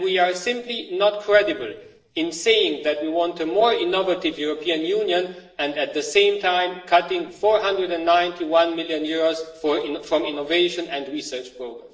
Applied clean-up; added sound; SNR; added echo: neural separator model SepFormer DNS4.